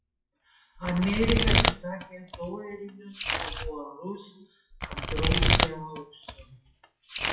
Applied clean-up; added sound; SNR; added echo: classical method WPE with log-MMSE.